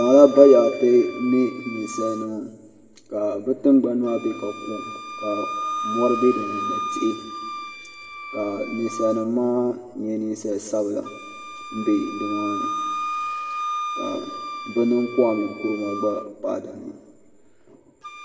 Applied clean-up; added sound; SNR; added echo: none; Wind instrument, woodwind instrument; 10 dB; reverberation time 1.1 s.